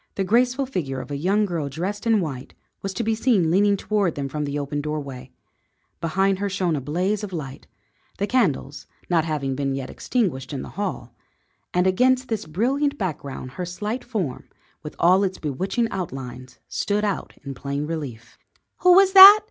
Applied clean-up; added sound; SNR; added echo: none; none; none; none.